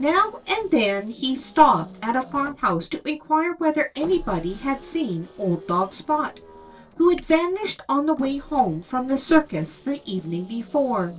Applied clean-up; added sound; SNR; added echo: neural separator model SepFormer DNS4.